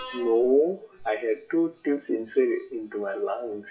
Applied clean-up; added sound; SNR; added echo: classical method WPE with log-MMSE.